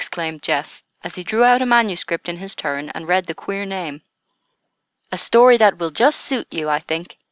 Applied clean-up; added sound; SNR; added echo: none; none; none; none.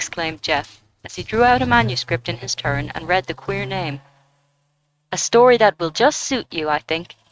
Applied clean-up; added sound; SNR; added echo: neural mask model RNNoise.